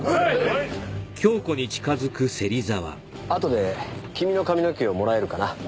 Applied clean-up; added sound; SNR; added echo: none; Thunder; 19 dB; none.